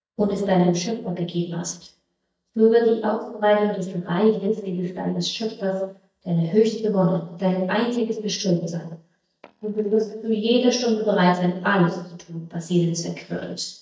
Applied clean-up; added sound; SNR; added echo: neural mask model DeepFilterNet 3.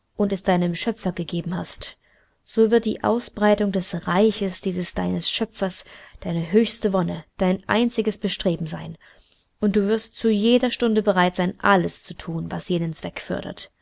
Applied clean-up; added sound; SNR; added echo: none; none; none; none.